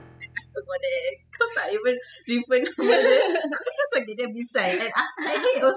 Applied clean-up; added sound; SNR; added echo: classical method spectral subtraction.